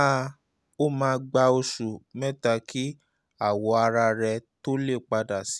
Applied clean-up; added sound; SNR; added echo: none; none; none; none.